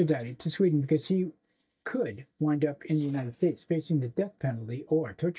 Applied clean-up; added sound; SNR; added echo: neural mask model DeepFilterNet 3.